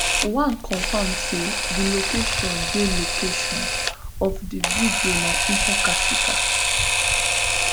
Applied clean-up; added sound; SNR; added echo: none; Camera; -5 dB; none.